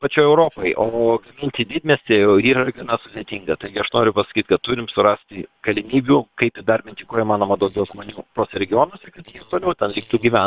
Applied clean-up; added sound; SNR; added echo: neural separator model SepFormer WHAM!.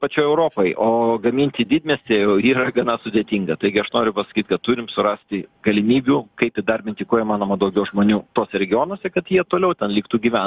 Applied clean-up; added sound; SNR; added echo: none; none; none; none.